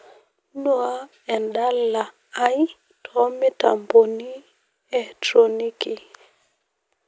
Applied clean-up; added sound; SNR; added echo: none; none; none; none.